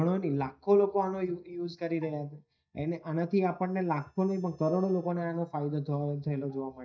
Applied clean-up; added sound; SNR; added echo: neural mask model DeepFilterNet 3.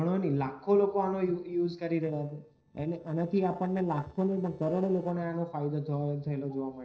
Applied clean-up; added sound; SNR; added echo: neural separator model SepFormer DNS4.